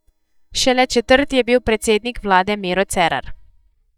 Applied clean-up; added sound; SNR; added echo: neural mask model DeepFilterNet 3.